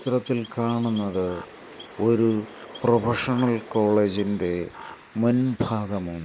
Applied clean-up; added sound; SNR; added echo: neural mask model Resemble Enhance denoiser.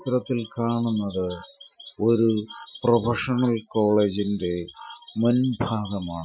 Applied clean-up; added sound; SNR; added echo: classical method Wiener filter.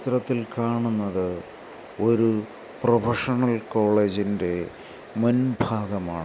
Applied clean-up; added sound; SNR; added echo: none; none; none; none.